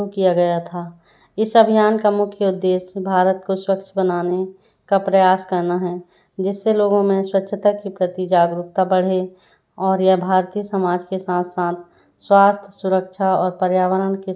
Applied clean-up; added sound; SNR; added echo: none; none; none; none.